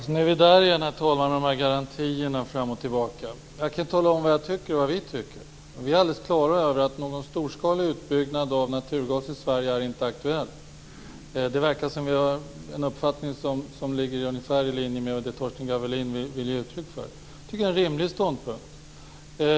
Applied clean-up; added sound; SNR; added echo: none; none; none; none.